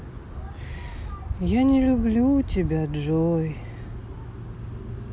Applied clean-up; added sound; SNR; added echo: none; none; none; none.